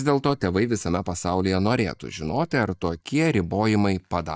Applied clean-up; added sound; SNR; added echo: neural mask model DeepFilterNet 3.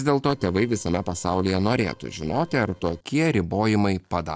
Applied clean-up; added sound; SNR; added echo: neural separator model SepFormer DNS4.